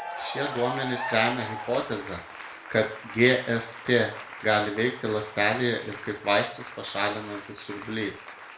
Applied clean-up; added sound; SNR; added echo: none; Applause / Cheering; 11 dB; reverberation time 0.4 s.